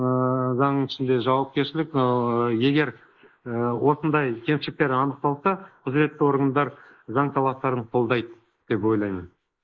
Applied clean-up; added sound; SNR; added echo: neural mask model Resemble Enhance denoiser.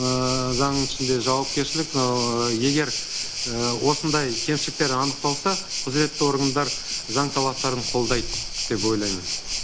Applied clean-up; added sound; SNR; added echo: none; Waves, surf; 4 dB; none.